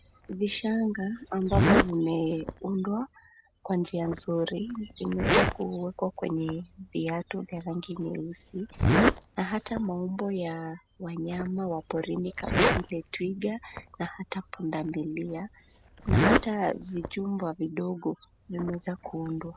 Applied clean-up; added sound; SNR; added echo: none; Zipper (clothing); 0 dB; none.